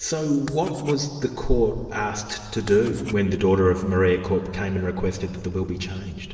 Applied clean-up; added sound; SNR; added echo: none; Writing; 20 dB; reverberation time 2.9 s.